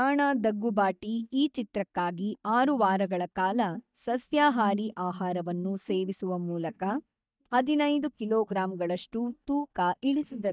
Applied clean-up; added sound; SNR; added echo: neural mask model DeepFilterNet 3.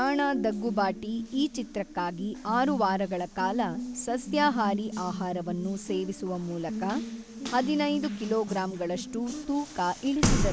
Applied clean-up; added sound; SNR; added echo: none; Water tap, faucet; 5 dB; none.